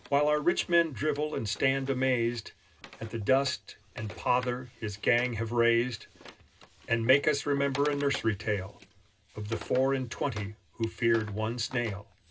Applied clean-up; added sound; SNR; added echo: none; Wood; 19 dB; reverberation time 0.2 s.